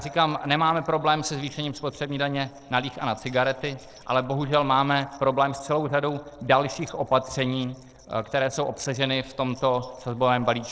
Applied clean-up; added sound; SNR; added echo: neural separator model SepFormer DNS4.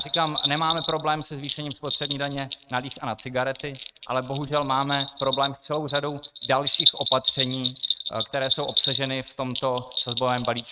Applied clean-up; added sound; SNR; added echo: neural mask model RNNoise.